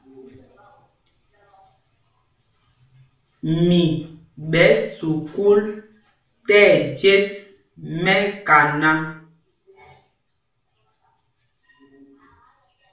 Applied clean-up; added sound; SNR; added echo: none; none; none; reverberation time 0.5 s.